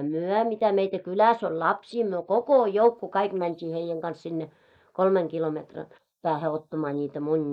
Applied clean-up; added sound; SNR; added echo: neural mask model Resemble Enhance denoiser.